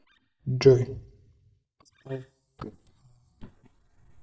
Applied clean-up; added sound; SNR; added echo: neural mask model DeepFilterNet 3.